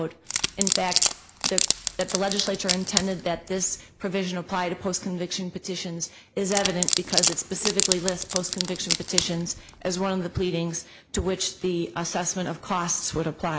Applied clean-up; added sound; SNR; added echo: none; Wood; -1 dB; none.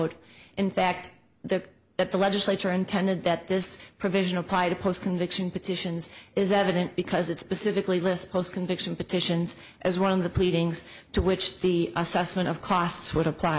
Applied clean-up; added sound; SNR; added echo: none; none; none; none.